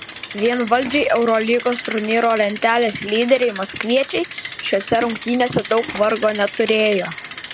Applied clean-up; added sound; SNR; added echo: none; Bicycle; 7 dB; none.